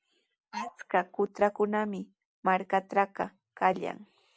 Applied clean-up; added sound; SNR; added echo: none; none; none; none.